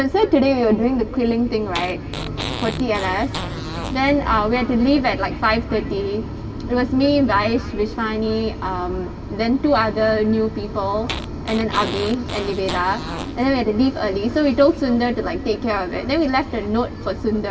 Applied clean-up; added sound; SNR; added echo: none; Fart; 11 dB; reverberation time 1.9 s.